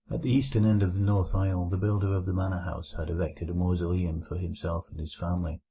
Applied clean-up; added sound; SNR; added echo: none; none; none; none.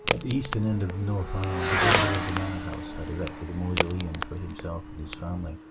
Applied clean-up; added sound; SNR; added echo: none; Motorcycle / Accelerating, revving, vroom + Crack; -1 dB; none.